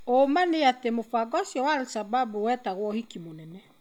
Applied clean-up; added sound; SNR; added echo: none; none; none; none.